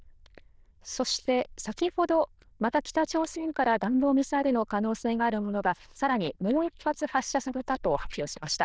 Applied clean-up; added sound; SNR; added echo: neural diffusion model UNIVERSE++.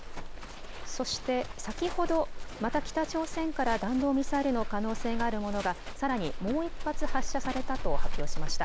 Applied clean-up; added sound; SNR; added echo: none; Livestock, farm animals, working animals; -2 dB; none.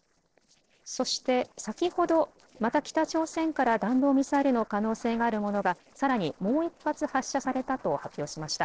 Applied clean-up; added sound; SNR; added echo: neural separator model SepFormer DNS4.